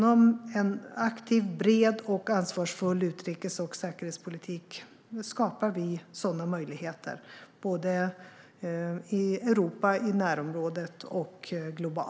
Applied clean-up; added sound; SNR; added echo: none; none; none; none.